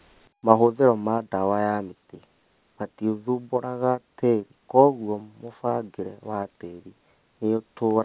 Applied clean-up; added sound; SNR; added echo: none; none; none; none.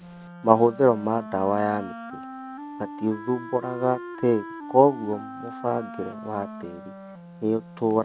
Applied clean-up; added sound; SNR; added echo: none; Wind instrument, woodwind instrument; 13 dB; none.